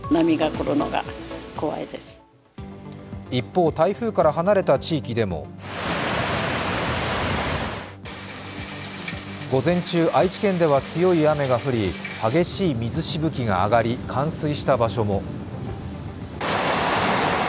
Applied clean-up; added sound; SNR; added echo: none; none; none; none.